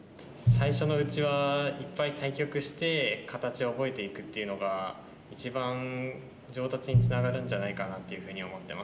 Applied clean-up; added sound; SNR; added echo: none; Drum; 2 dB; none.